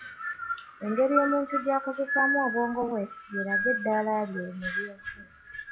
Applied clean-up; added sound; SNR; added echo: classical method log-MMSE.